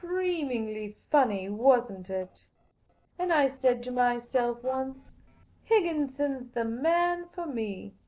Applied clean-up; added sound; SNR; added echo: neural separator model SepFormer DNS4.